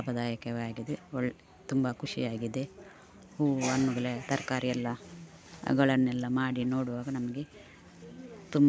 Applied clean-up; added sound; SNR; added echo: none; none; none; none.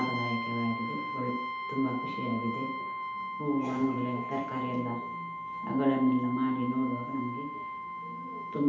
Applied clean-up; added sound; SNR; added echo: none; Brass instrument; 5 dB; reverberation time 2.2 s.